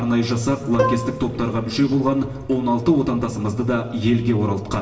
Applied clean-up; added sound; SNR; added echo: none; Plucked string instrument; 7 dB; reverberation time 1.1 s.